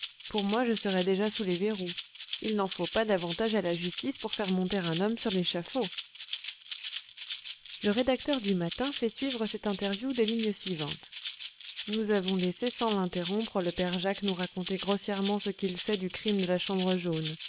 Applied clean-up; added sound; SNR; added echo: none; Rattle (instrument); 3 dB; none.